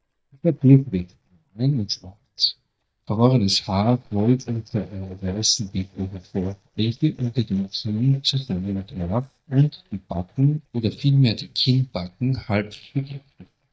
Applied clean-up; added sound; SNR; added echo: neural mask model DeepFilterNet 3.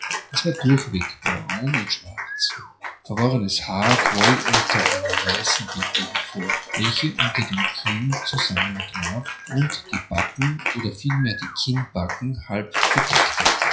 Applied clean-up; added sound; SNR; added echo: classical method WPE with log-MMSE.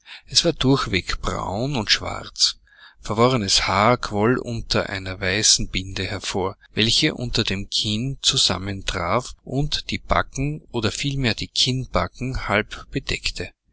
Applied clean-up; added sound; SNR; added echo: none; none; none; none.